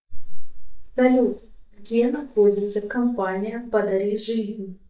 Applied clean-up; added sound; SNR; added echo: neural mask model DeepFilterNet 3.